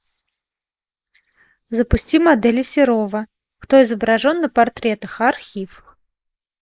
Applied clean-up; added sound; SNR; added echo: neural mask model Resemble Enhance denoiser.